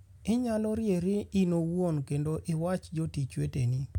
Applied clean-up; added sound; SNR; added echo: none; none; none; none.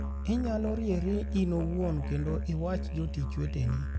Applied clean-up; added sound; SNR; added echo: none; Musical instrument; 2 dB; none.